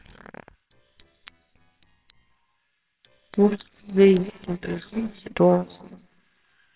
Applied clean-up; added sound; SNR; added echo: neural separator model SepFormer WHAMR!.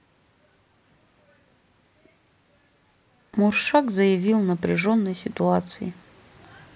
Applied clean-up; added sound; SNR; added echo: none; none; none; none.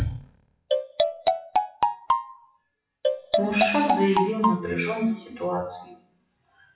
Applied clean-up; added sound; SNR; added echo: classical method WPE with log-MMSE.